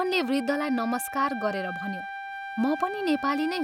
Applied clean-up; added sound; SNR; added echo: none; Wind instrument, woodwind instrument; 9 dB; none.